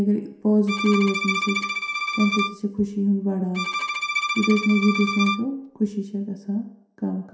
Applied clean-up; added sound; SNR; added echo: none; Bowed string instrument; 4 dB; reverberation time 0.7 s.